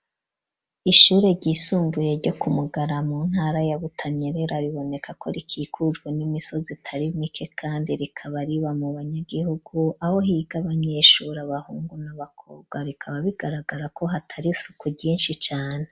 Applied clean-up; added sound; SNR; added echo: none; none; none; none.